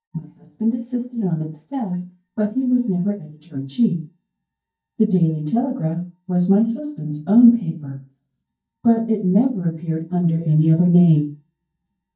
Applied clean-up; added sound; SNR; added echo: neural mask model DeepFilterNet 3.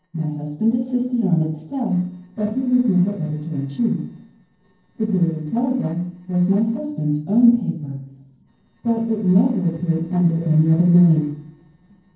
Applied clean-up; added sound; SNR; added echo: neural separator model SepFormer DNS4.